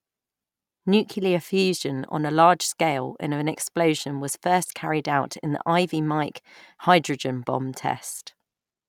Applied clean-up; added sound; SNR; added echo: none; none; none; none.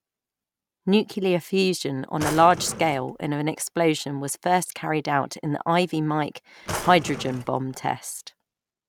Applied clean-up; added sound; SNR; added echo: none; Drawer open or close; 10 dB; none.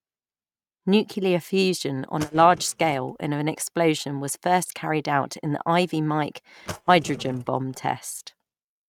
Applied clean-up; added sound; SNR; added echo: neural mask model RNNoise.